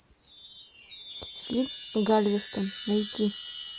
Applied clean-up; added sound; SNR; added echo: none; Chime; 8 dB; none.